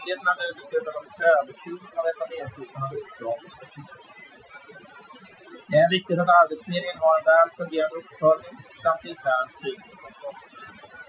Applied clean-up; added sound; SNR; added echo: classical method Wiener filter.